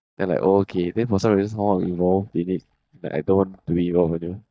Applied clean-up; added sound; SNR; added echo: neural mask model DeepFilterNet 3.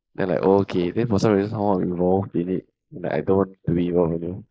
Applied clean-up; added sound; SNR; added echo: neural mask model Resemble Enhance denoiser.